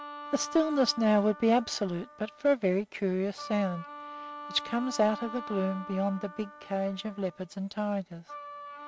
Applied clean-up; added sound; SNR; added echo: none; Wind instrument, woodwind instrument; 14 dB; none.